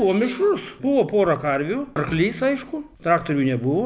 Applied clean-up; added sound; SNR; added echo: none; Bowed string instrument; 16 dB; none.